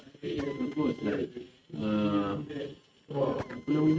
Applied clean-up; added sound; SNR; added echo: neural mask model RNNoise.